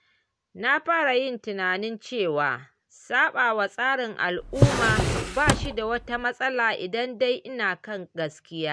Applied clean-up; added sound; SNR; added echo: none; Drawer open or close; -2 dB; none.